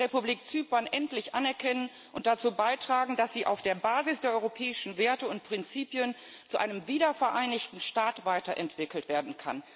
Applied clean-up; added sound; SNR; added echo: none; none; none; none.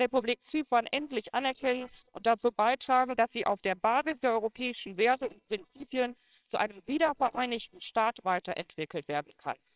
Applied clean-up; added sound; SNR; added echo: neural separator model SepFormer WHAMR!.